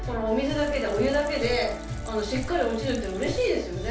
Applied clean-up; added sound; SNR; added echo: none; Liquid; 19 dB; reverberation time 0.3 s.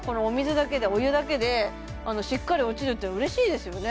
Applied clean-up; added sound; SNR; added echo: none; none; none; none.